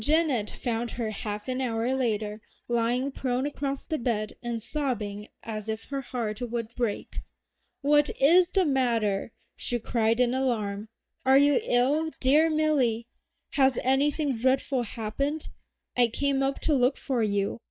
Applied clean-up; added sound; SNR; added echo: neural mask model DeepFilterNet 3.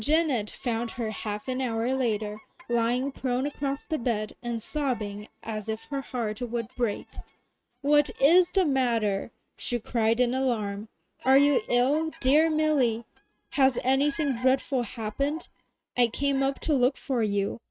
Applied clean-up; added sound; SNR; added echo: neural mask model RNNoise.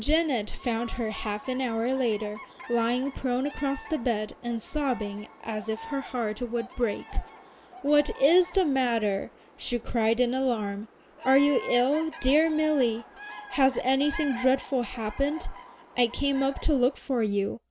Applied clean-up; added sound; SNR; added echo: none; Bird vocalization, bird call, bird song; 17 dB; none.